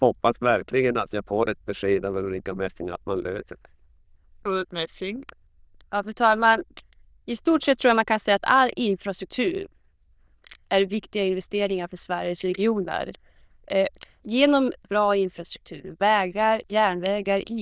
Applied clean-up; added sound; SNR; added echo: neural diffusion model UNIVERSE++.